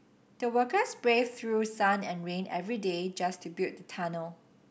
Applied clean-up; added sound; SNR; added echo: none; none; none; none.